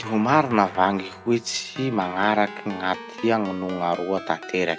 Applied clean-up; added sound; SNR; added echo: none; Keyboard (musical); 15 dB; none.